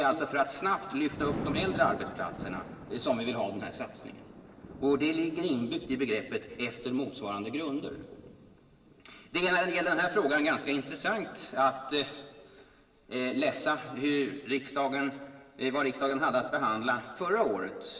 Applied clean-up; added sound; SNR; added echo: none; Thunder; 15 dB; reverberation time 1.9 s.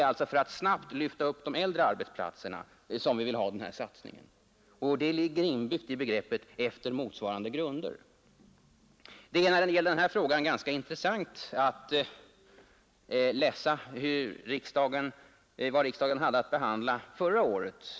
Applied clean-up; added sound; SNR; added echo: none; none; none; none.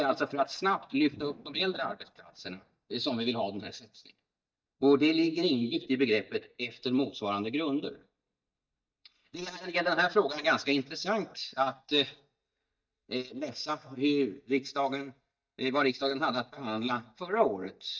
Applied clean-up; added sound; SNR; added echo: neural mask model DeepFilterNet 3.